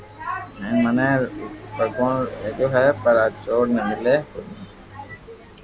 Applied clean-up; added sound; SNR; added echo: none; Car passing by; 18 dB; none.